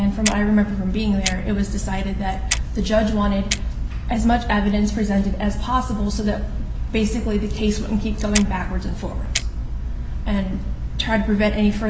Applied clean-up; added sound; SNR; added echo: none; Clock; 11 dB; none.